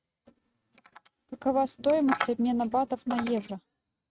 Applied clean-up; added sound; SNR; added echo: neural mask model RNNoise.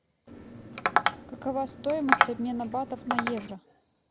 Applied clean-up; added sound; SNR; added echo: none; Tap; -4 dB; none.